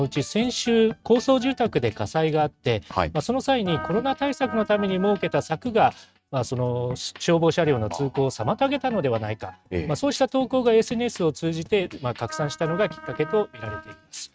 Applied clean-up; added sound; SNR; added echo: neural mask model RNNoise.